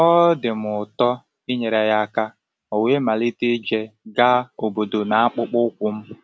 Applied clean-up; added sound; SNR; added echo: none; none; none; none.